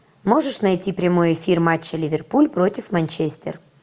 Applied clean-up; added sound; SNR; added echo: none; none; none; none.